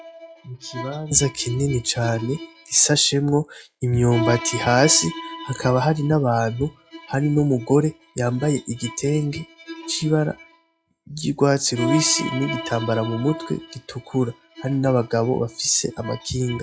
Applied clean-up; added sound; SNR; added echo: classical method log-MMSE.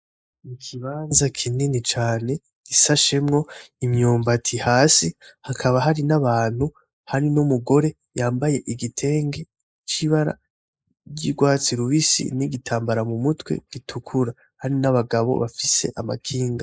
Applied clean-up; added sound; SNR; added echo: neural mask model Resemble Enhance denoiser.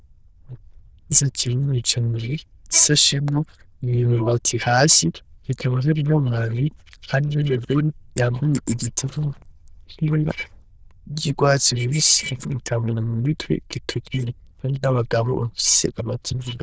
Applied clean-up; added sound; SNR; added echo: neural diffusion model UNIVERSE++.